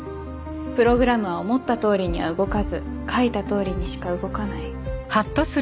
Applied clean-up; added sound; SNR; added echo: none; none; none; none.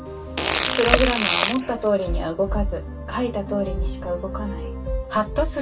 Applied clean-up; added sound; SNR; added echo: none; Fart; 1 dB; reverberation time 0.1 s.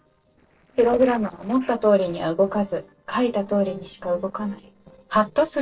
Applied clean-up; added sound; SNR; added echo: neural separator model SepFormer DNS4.